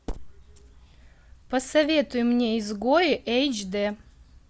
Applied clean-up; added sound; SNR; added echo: none; none; none; none.